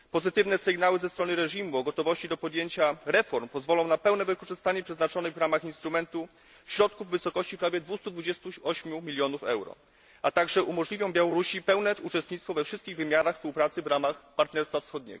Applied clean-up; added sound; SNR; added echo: none; none; none; none.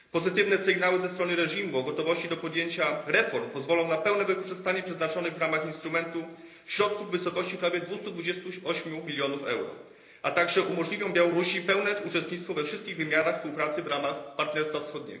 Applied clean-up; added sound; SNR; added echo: none; none; none; reverberation time 1.0 s.